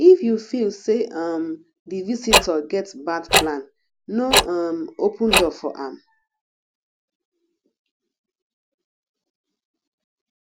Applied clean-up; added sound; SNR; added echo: none; Tick-tock; -1 dB; none.